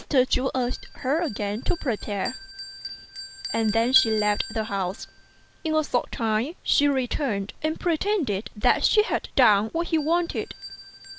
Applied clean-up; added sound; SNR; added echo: none; Bell; 15 dB; none.